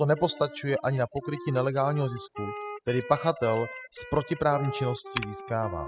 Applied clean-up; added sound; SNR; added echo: classical method spectral subtraction.